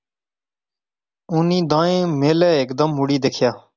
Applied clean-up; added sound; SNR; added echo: none; none; none; none.